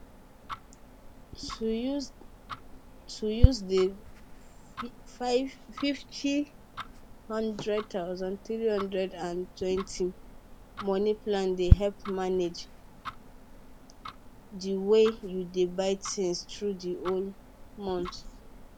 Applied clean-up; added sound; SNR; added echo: none; Tick-tock; 2 dB; none.